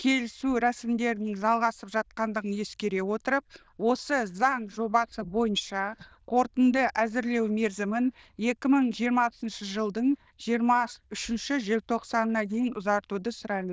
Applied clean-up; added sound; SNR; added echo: neural diffusion model UNIVERSE++.